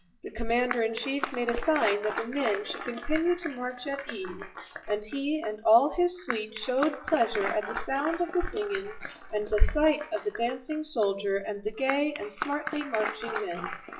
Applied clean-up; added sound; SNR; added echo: classical method WPE with log-MMSE.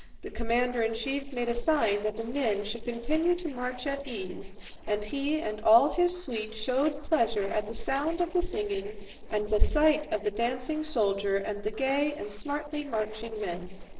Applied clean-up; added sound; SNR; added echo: neural separator model SepFormer DNS4.